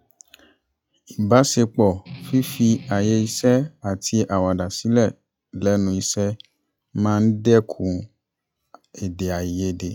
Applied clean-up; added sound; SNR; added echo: classical method log-MMSE.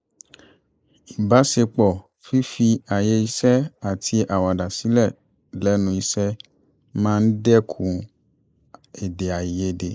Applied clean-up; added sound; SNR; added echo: neural mask model Resemble Enhance denoiser.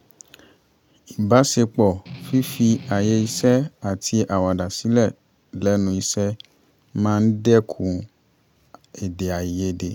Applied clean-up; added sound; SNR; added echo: none; Strum; 15 dB; none.